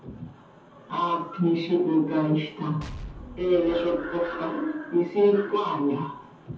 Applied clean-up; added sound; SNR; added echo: none; Explosion; 16 dB; reverberation time 0.5 s.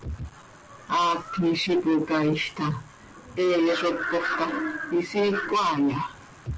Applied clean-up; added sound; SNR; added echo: none; none; none; none.